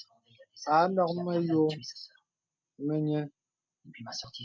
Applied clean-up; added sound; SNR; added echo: none; none; none; none.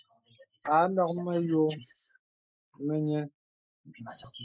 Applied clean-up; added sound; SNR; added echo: neural mask model Resemble Enhance denoiser.